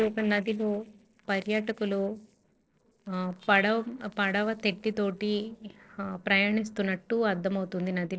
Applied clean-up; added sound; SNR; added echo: neural separator model SepFormer DNS4.